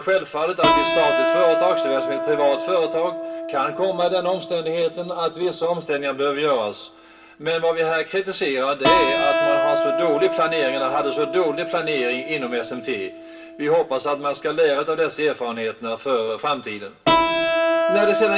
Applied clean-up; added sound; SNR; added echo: none; Keyboard (musical); 1 dB; reverberation time 0.2 s.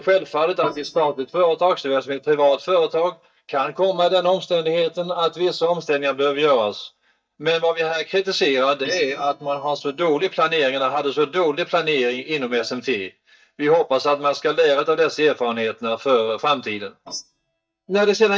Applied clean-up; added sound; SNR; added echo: neural mask model DeepFilterNet 3.